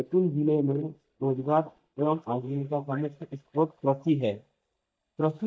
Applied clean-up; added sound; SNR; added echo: neural mask model DeepFilterNet 3.